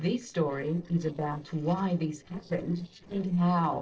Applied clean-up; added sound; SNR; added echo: neural separator model SepFormer DNS4.